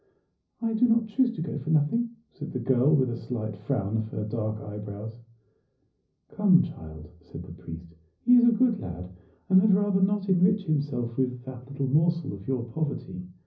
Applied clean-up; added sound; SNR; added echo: none; none; none; reverberation time 0.5 s.